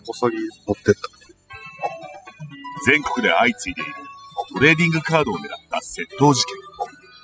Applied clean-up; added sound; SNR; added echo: classical method spectral subtraction.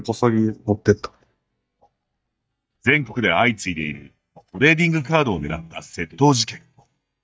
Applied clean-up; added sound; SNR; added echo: neural mask model DeepFilterNet 3.